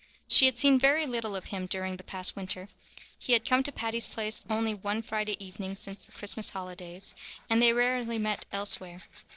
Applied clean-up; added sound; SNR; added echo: neural separator model SepFormer DNS4.